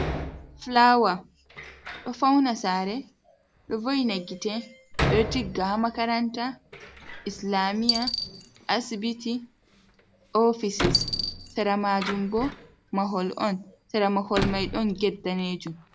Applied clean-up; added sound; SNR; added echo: none; Coin (dropping) + Door; 7 dB; none.